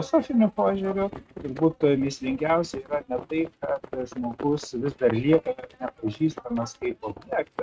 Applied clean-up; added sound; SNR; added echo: neural mask model RNNoise.